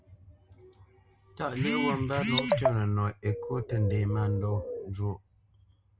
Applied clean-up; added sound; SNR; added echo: none; Bird; 8 dB; none.